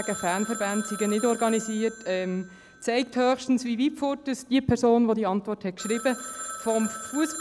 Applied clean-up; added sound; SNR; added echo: none; Telephone; 12 dB; none.